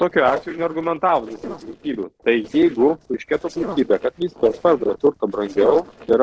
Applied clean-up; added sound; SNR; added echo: neural separator model SepFormer DNS4.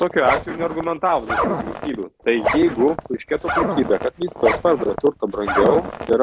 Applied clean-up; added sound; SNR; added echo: none; Zipper (clothing); 5 dB; none.